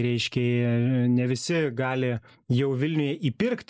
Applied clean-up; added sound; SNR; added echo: neural mask model Resemble Enhance denoiser.